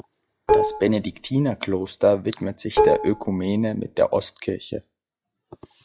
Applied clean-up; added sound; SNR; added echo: classical method log-MMSE.